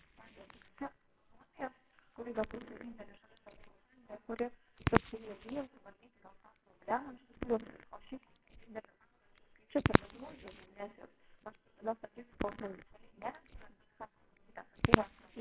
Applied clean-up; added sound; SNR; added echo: neural separator model SepFormer WHAMR!.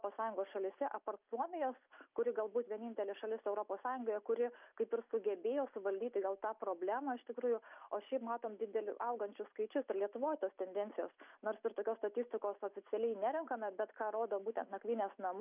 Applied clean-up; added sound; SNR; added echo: none; none; none; none.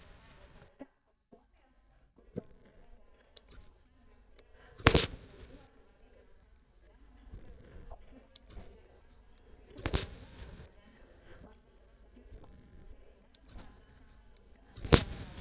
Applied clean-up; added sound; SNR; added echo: neural mask model DeepFilterNet 3.